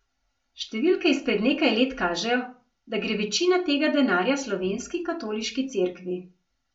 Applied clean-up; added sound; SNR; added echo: none; none; none; reverberation time 0.3 s.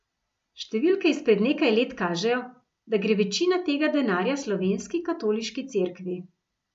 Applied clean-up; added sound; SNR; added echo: none; none; none; none.